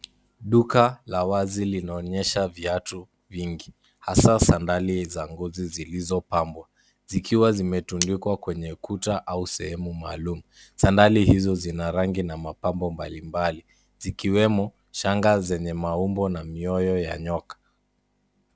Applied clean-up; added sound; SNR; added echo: none; Cutlery, silverware; 11 dB; none.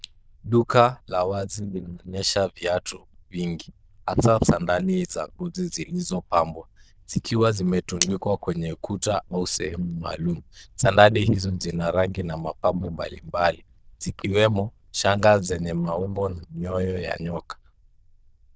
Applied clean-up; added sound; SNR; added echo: neural diffusion model UNIVERSE++.